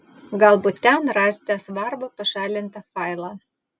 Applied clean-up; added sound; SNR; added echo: none; none; none; none.